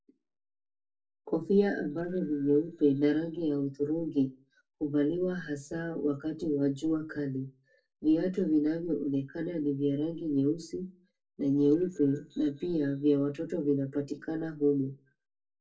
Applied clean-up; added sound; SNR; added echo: neural separator model SepFormer DNS4.